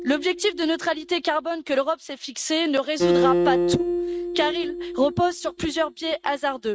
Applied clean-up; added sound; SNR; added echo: neural mask model RNNoise.